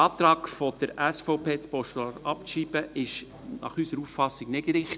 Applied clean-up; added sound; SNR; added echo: none; none; none; none.